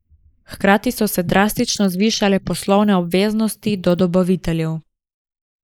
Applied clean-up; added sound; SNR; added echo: neural mask model Resemble Enhance denoiser.